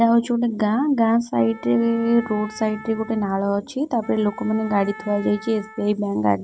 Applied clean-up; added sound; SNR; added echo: none; Wind instrument, woodwind instrument; 19 dB; none.